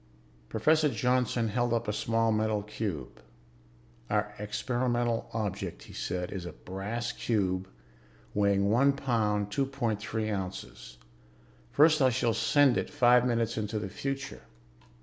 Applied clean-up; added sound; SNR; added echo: none; none; none; none.